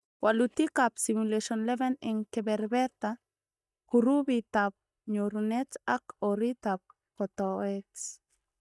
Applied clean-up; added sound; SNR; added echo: neural mask model DeepFilterNet 3.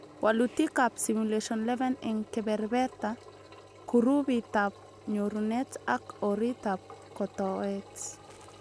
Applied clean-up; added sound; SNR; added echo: none; Engine; 20 dB; none.